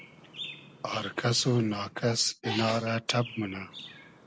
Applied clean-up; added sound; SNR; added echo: none; Chirp, tweet; 18 dB; none.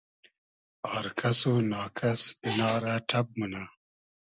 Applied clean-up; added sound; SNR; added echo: none; none; none; none.